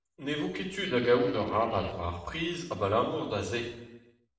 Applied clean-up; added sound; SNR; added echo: neural separator model SepFormer DNS4.